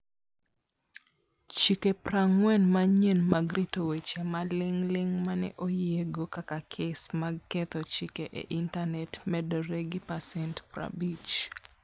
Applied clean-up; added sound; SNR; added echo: none; none; none; none.